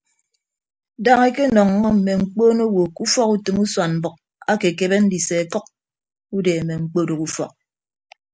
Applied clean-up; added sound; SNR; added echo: none; none; none; none.